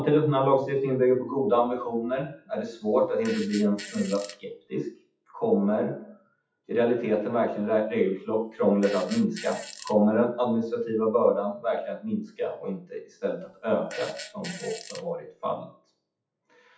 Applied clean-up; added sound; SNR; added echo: classical method WPE with log-MMSE.